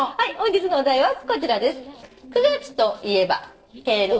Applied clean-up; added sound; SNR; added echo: neural separator model SepFormer DNS4.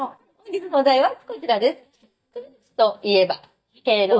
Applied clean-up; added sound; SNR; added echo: neural mask model DeepFilterNet 3.